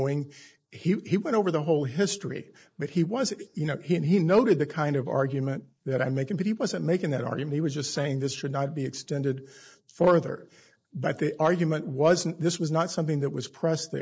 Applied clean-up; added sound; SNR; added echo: neural mask model Resemble Enhance denoiser.